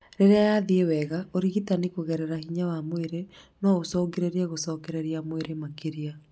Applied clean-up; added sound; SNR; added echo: none; none; none; none.